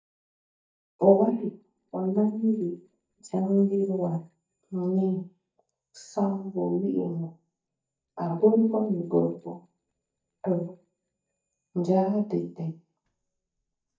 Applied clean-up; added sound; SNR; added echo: neural mask model DeepFilterNet 3.